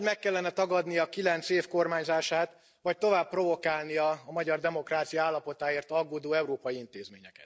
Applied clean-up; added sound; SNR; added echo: none; none; none; none.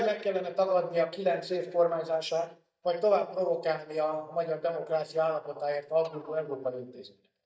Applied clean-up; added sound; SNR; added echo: neural mask model DeepFilterNet 3.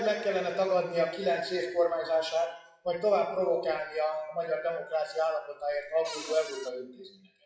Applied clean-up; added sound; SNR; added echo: classical method WPE with log-MMSE.